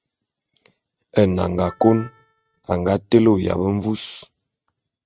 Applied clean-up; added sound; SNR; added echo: neural mask model RNNoise.